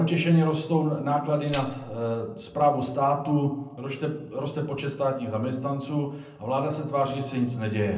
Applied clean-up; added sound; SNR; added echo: none; Tambourine; -4 dB; reverberation time 0.6 s.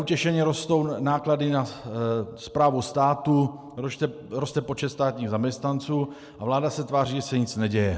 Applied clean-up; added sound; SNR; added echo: none; none; none; none.